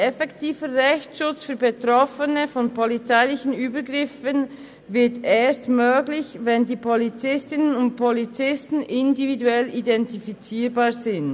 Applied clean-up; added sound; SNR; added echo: none; none; none; none.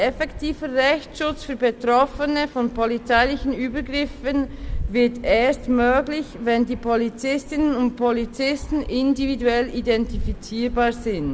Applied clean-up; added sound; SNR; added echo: none; Fixed-wing aircraft, airplane; 12 dB; none.